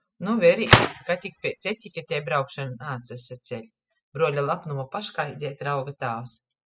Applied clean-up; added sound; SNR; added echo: classical method spectral subtraction.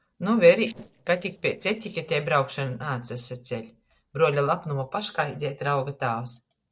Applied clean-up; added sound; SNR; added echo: neural separator model SepFormer DNS4.